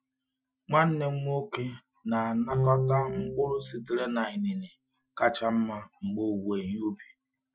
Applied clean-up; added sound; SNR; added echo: classical method Wiener filter.